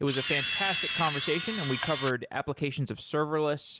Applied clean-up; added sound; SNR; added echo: none; Camera; 2 dB; none.